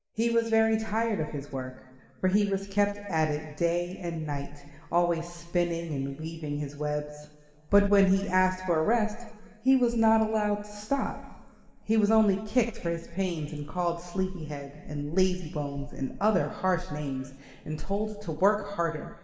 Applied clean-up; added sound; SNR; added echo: none; none; none; reverberation time 2.1 s.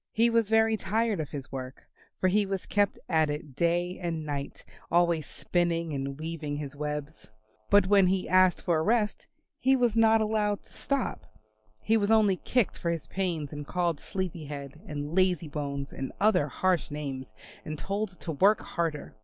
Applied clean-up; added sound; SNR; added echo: none; none; none; none.